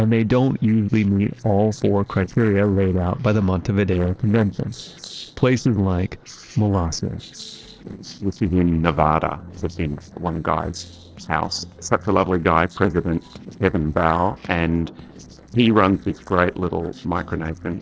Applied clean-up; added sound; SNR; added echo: neural separator model SepFormer DNS4.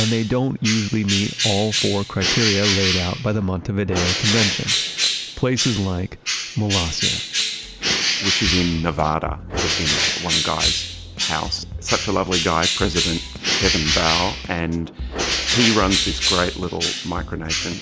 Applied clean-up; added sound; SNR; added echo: none; Bird; 1 dB; none.